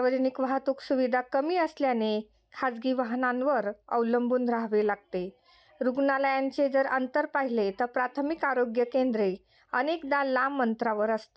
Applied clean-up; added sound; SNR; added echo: none; none; none; none.